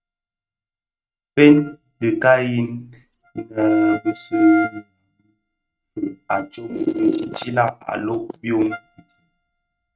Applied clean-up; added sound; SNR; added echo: neural mask model RNNoise.